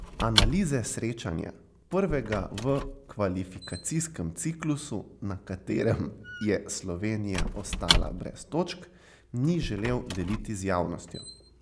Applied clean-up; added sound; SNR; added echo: none; Squeak / Wood; 4 dB; none.